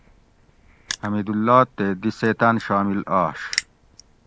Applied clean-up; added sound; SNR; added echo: none; Crushing; 15 dB; none.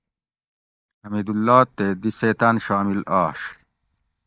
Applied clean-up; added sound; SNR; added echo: neural mask model DeepFilterNet 3.